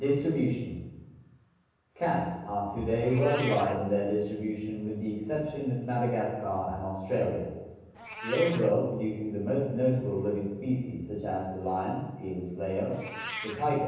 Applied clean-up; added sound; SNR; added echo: none; Meow; 17 dB; reverberation time 1.1 s.